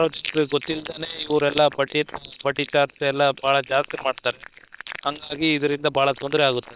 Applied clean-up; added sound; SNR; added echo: neural separator model SepFormer WHAM!.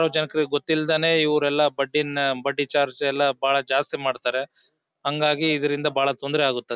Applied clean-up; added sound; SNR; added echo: none; none; none; none.